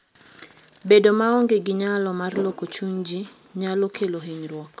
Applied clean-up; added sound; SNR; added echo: none; none; none; none.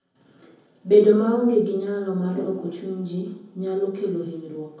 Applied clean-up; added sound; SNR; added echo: none; none; none; reverberation time 0.7 s.